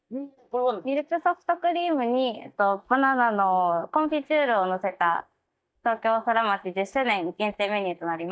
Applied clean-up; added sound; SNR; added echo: neural mask model DeepFilterNet 3.